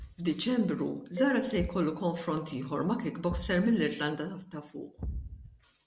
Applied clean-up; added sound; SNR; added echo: none; Thump, thud + Marimba, xylophone; 12 dB; none.